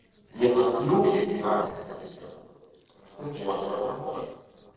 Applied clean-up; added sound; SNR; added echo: neural separator model SepFormer DNS4.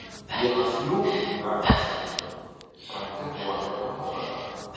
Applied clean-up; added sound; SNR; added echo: none; Breathing; 3 dB; reverberation time 2.1 s.